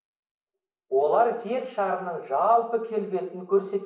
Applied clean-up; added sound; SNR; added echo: none; none; none; reverberation time 0.7 s.